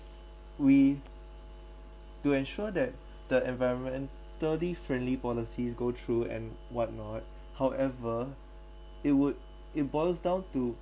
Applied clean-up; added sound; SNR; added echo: none; none; none; none.